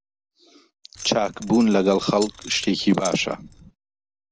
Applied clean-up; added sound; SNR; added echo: none; Keys jangling; 16 dB; none.